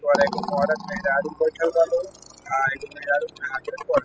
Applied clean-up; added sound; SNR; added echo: classical method spectral subtraction.